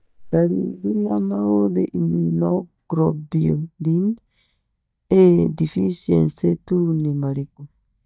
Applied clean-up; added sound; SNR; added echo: neural mask model DeepFilterNet 3.